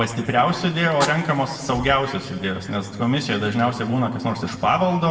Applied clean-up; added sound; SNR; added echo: none; Fire; 17 dB; reverberation time 1.8 s.